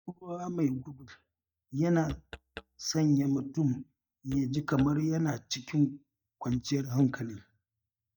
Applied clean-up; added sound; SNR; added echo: neural mask model DeepFilterNet 3.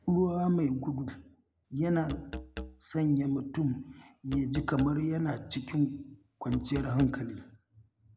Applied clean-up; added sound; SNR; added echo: none; Musical instrument; 13 dB; none.